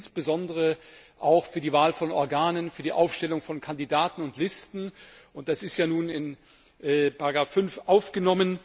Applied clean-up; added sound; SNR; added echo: none; none; none; none.